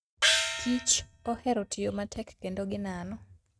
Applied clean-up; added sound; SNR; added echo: neural mask model RNNoise.